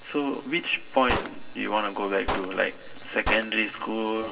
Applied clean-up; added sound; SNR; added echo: none; Gunshot, gunfire; 7 dB; reverberation time 1.8 s.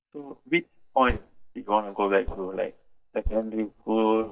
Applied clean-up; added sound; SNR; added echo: neural mask model DeepFilterNet 3.